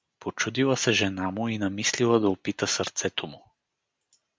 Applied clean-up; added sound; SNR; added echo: none; none; none; none.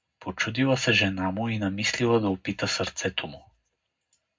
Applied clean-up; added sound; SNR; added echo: none; none; none; reverberation time 0.3 s.